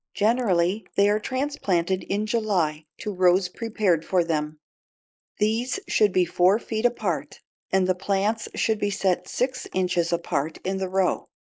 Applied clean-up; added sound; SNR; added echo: neural mask model Resemble Enhance denoiser.